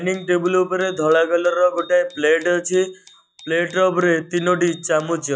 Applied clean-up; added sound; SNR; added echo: classical method log-MMSE.